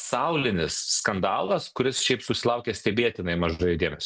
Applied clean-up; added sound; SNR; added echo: none; none; none; none.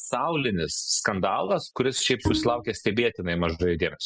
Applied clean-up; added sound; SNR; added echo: classical method spectral subtraction.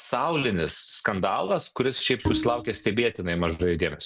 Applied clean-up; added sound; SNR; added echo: none; Bowed string instrument; 5 dB; none.